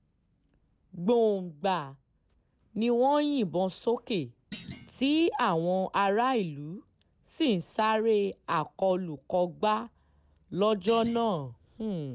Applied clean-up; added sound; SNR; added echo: none; Thump, thud; 18 dB; none.